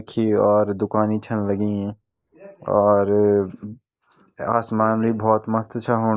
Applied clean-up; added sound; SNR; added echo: neural mask model Resemble Enhance denoiser.